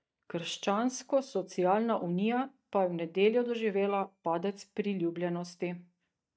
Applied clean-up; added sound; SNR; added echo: neural mask model DeepFilterNet 3.